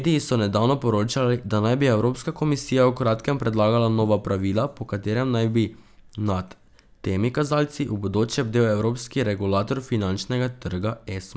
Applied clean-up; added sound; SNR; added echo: none; none; none; none.